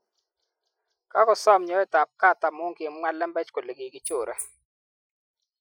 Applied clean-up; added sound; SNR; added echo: classical method Wiener filter.